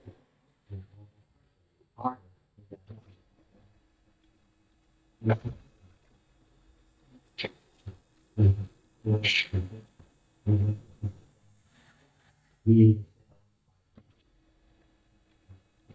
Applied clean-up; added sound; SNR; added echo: neural mask model DeepFilterNet 3.